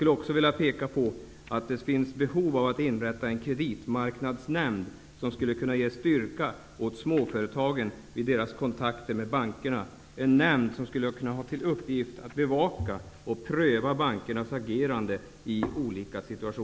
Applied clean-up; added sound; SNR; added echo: none; none; none; none.